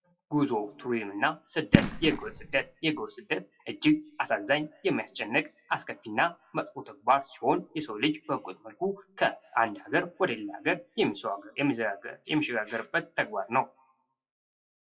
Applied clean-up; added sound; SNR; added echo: classical method WPE with log-MMSE.